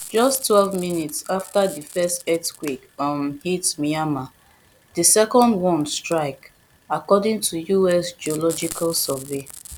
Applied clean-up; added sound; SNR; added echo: none; Frying (food); 19 dB; none.